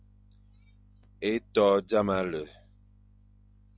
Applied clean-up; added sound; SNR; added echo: none; none; none; none.